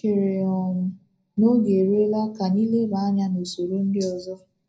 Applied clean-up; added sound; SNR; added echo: none; none; none; reverberation time 0.4 s.